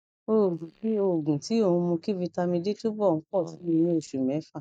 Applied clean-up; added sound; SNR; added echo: neural mask model DeepFilterNet 3.